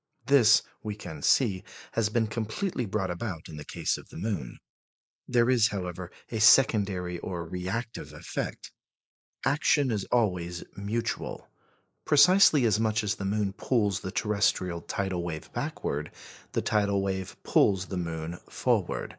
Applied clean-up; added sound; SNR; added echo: neural mask model Resemble Enhance denoiser.